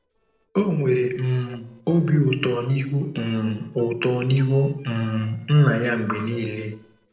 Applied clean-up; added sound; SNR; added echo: neural separator model SepFormer DNS4.